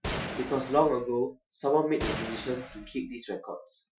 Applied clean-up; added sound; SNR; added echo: classical method Wiener filter.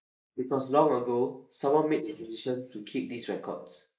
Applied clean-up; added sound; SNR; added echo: neural mask model Resemble Enhance denoiser.